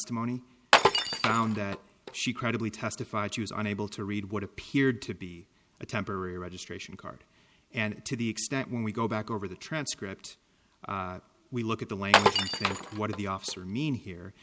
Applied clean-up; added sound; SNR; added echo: none; Glass; -4 dB; none.